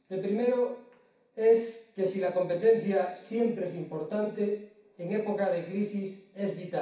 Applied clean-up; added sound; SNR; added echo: none; none; none; reverberation time 0.6 s.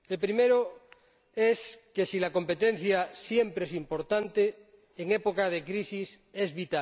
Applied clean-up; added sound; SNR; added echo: none; none; none; none.